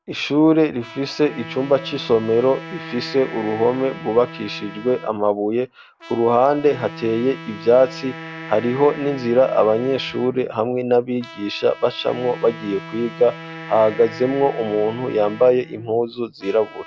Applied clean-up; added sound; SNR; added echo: none; Trumpet + Wind instrument, woodwind instrument; 16 dB; none.